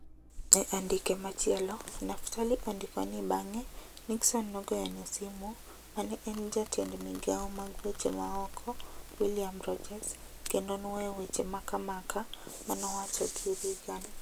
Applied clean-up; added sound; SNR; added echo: none; Domestic sounds, home sounds; 11 dB; none.